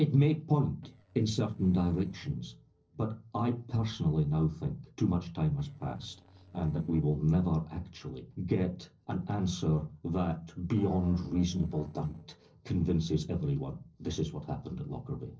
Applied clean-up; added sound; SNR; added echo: neural separator model SepFormer DNS4.